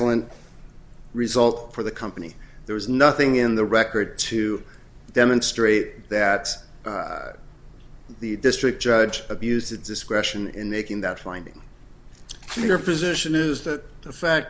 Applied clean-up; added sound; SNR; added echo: none; none; none; none.